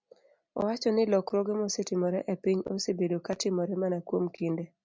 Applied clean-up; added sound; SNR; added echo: none; none; none; none.